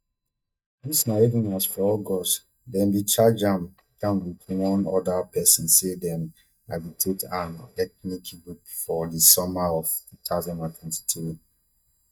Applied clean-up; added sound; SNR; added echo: neural mask model DeepFilterNet 3.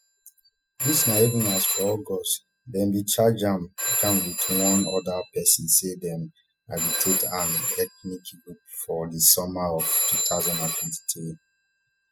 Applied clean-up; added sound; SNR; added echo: classical method spectral subtraction.